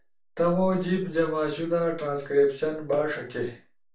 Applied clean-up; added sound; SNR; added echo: none; none; none; reverberation time 0.3 s.